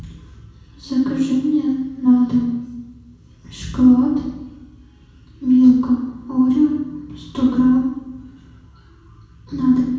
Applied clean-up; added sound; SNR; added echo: none; none; none; reverberation time 1.1 s.